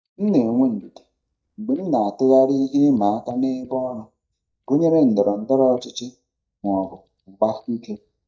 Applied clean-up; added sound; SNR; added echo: neural mask model DeepFilterNet 3.